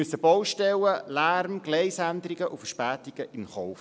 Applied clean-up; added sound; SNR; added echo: none; none; none; none.